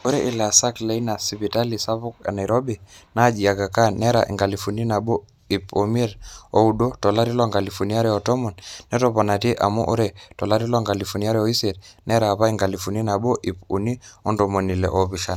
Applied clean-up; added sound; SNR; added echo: none; none; none; none.